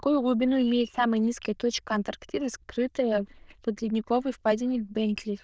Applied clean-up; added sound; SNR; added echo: neural diffusion model UNIVERSE++.